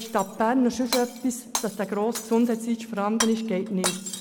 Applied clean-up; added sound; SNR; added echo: none; Shatter; 9 dB; none.